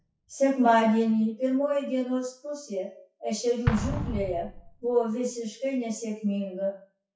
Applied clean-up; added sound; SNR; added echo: classical method WPE with log-MMSE.